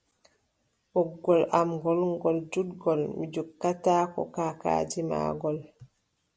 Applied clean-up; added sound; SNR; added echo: none; none; none; none.